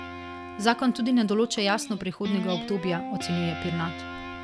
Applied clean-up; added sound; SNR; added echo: none; Guitar; 9 dB; none.